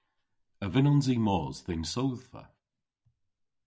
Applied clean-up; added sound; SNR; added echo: none; none; none; none.